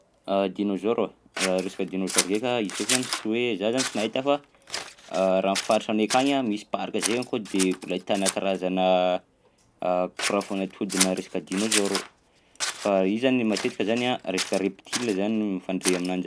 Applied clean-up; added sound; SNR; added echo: none; Scissors; 6 dB; none.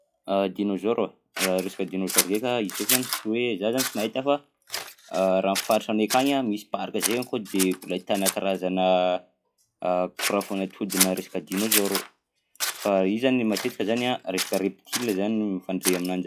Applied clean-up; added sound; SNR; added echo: classical method log-MMSE.